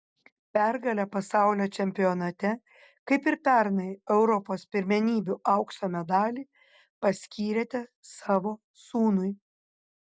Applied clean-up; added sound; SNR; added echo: none; none; none; none.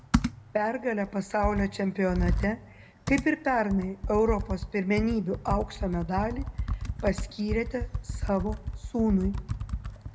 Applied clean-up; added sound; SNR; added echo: none; Computer keyboard; 4 dB; reverberation time 0.7 s.